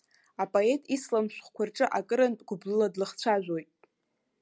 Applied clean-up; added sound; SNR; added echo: none; none; none; none.